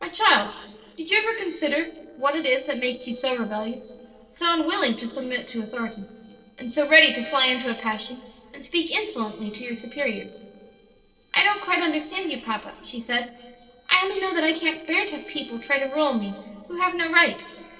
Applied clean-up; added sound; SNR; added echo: neural separator model SepFormer DNS4.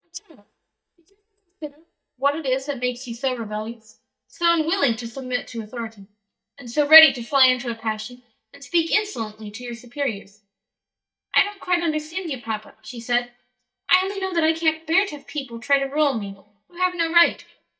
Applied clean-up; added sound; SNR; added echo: neural mask model DeepFilterNet 3.